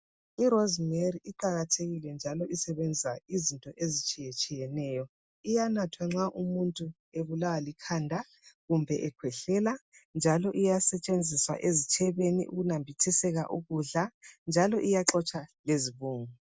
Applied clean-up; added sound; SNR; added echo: none; none; none; none.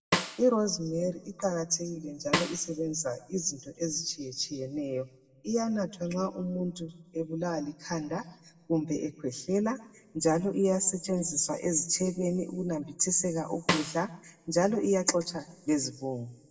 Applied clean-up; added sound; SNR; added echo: none; Snare drum; 5 dB; reverberation time 1.3 s.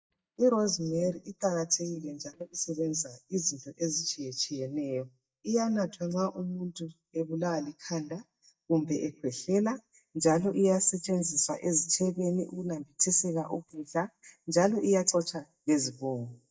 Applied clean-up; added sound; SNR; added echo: neural mask model DeepFilterNet 3.